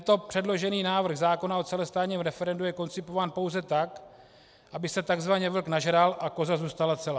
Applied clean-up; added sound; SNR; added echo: none; none; none; none.